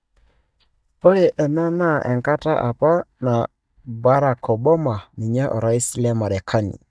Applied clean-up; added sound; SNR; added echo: neural mask model DeepFilterNet 3.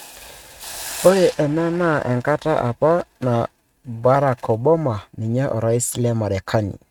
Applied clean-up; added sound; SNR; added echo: neural mask model RNNoise.